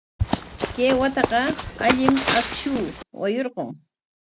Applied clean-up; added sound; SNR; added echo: none; Run; 0 dB; none.